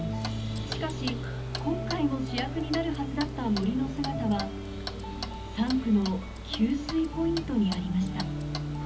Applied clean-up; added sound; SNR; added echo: none; Clock; 9 dB; reverberation time 0.4 s.